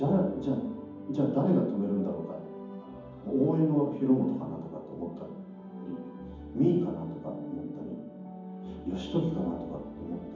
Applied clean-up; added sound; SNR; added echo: none; none; none; reverberation time 1.2 s.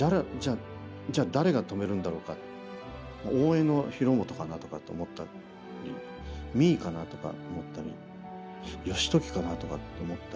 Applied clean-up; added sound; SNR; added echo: none; none; none; none.